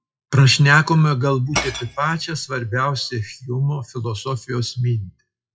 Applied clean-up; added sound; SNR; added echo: classical method WPE with log-MMSE.